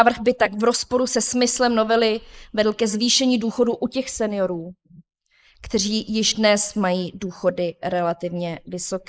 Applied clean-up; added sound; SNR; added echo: neural mask model Resemble Enhance denoiser.